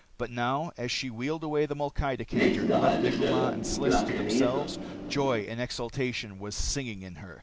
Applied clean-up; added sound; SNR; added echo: none; Train; -4 dB; none.